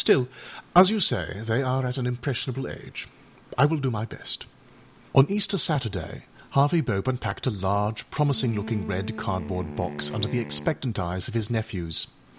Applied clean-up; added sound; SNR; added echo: none; Wind instrument, woodwind instrument; 11 dB; none.